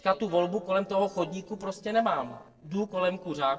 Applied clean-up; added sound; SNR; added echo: neural separator model SepFormer DNS4.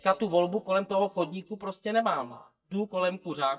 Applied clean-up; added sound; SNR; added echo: neural mask model DeepFilterNet 3.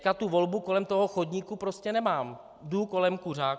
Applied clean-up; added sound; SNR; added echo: none; none; none; none.